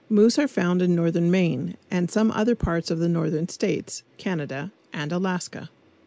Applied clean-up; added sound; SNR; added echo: none; none; none; none.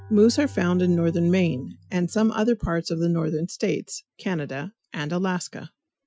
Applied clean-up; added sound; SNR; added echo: classical method Wiener filter.